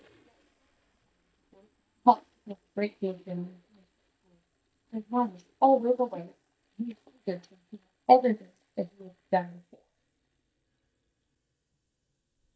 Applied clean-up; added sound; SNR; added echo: neural mask model DeepFilterNet 3.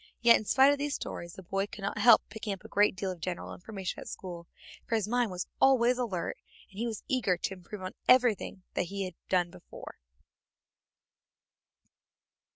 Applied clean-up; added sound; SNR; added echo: none; none; none; none.